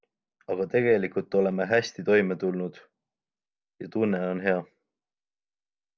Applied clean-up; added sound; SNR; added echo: none; none; none; none.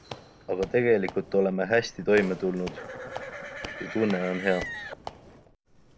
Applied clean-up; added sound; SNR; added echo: none; Squeak / Walk, footsteps + Livestock, farm animals, working animals; 12 dB; none.